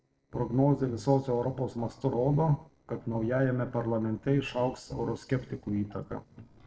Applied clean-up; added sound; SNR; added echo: neural separator model SepFormer DNS4.